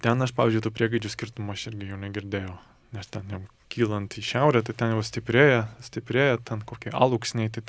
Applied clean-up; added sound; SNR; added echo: none; none; none; none.